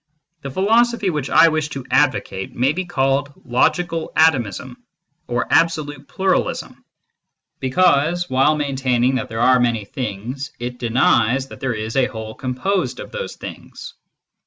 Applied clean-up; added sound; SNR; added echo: none; none; none; none.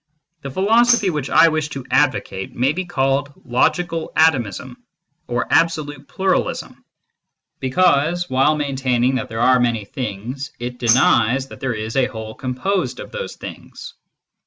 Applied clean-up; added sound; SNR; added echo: none; Tambourine; 7 dB; none.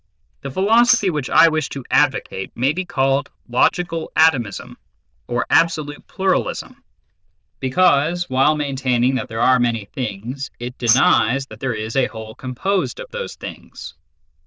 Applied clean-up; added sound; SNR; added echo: neural diffusion model UNIVERSE++.